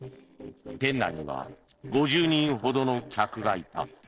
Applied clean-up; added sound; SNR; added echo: neural separator model SepFormer DNS4.